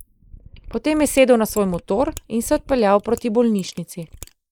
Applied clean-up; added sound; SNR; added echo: neural mask model Resemble Enhance denoiser.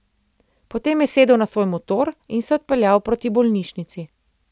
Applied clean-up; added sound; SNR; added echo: none; none; none; none.